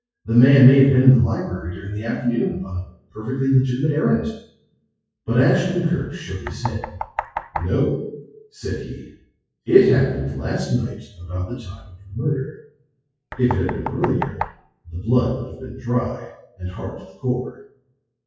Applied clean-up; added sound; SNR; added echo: classical method WPE with log-MMSE.